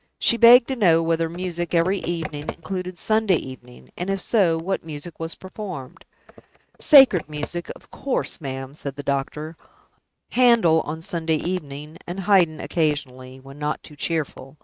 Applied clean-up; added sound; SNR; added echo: neural mask model RNNoise.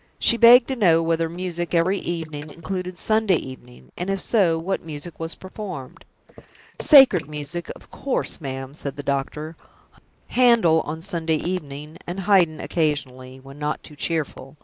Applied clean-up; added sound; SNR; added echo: neural mask model Resemble Enhance denoiser.